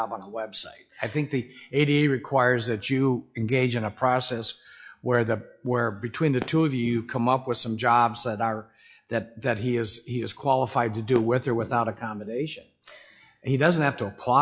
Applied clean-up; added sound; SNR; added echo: classical method log-MMSE.